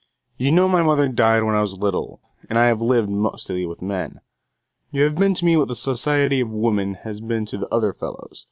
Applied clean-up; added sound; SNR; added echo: none; none; none; none.